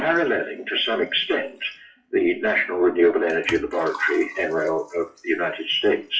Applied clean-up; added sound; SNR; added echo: classical method WPE with log-MMSE.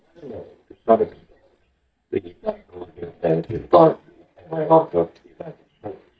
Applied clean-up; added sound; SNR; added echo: neural mask model DeepFilterNet 3.